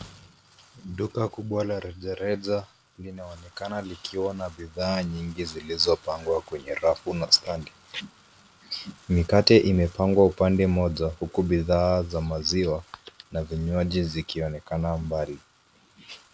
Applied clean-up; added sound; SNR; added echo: none; none; none; none.